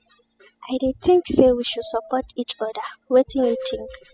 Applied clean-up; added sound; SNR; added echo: classical method spectral subtraction.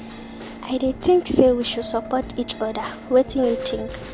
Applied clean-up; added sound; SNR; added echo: none; Subway, metro, underground + Bell / Drum / Drum kit; 12 dB; none.